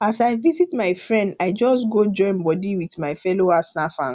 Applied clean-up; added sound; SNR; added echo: none; none; none; none.